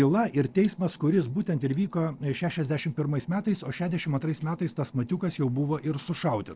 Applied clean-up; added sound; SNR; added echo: neural separator model SepFormer DNS4.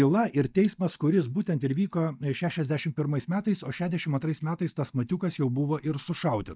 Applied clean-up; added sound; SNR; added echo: neural mask model DeepFilterNet 3.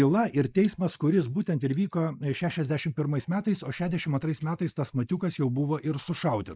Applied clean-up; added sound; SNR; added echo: neural mask model Resemble Enhance denoiser.